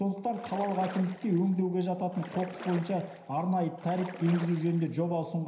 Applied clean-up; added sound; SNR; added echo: none; Splash, splatter; 16 dB; reverberation time 0.9 s.